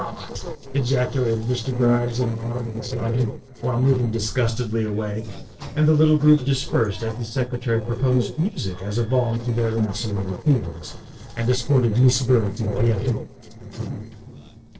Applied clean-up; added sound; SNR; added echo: neural separator model SepFormer DNS4.